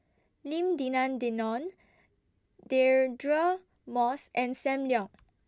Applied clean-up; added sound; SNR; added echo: none; none; none; none.